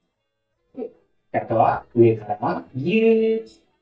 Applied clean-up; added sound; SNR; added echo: neural mask model DeepFilterNet 3.